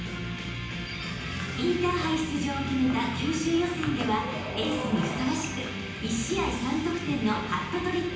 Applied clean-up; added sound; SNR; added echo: none; none; none; reverberation time 0.9 s.